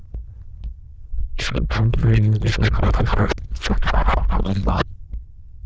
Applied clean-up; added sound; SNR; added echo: neural diffusion model UNIVERSE++.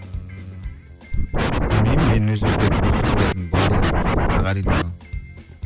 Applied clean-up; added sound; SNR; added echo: none; Scratching (performance technique); -5 dB; none.